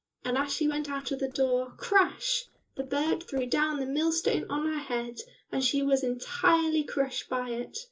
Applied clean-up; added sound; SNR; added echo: neural separator model SepFormer DNS4.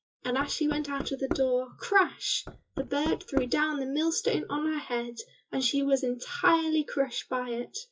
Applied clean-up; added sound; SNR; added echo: classical method WPE with log-MMSE.